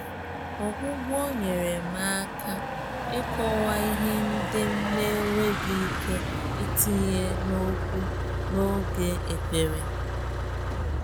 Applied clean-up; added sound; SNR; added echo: none; Motor vehicle (road); 0 dB; none.